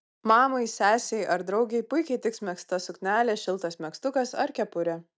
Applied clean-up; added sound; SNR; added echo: none; none; none; none.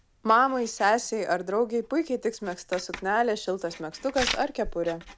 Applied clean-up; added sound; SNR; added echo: none; Writing; 13 dB; none.